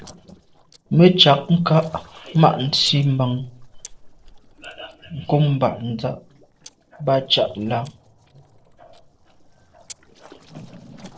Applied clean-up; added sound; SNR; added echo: neural separator model SepFormer DNS4.